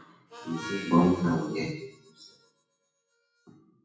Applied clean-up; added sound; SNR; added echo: classical method WPE with log-MMSE.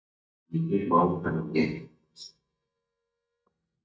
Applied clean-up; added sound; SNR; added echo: neural mask model DeepFilterNet 3.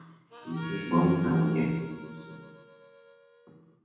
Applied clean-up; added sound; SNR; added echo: none; Harmonica; 16 dB; reverberation time 1.1 s.